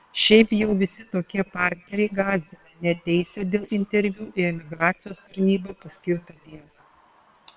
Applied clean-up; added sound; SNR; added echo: neural separator model SepFormer WHAM!.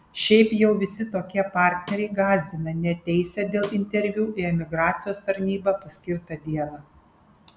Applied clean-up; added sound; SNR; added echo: none; Snare drum; 20 dB; none.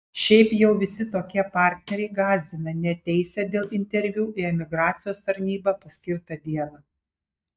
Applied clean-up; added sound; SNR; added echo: neural mask model DeepFilterNet 3.